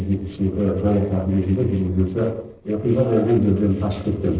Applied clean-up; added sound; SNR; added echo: neural separator model SepFormer DNS4.